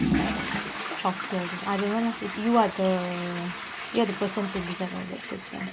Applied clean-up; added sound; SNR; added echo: none; Toilet flush / Water; 4 dB; none.